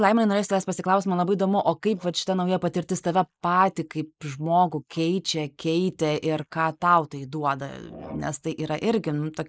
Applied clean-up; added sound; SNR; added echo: neural mask model Resemble Enhance denoiser.